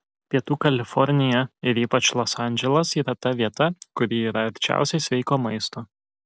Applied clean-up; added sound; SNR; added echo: none; none; none; none.